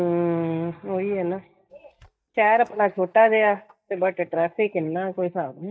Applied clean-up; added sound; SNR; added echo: neural mask model DeepFilterNet 3.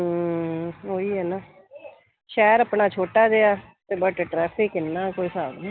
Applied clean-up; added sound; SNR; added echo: none; none; none; none.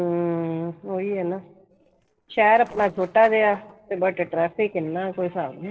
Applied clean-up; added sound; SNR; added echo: neural separator model SepFormer DNS4.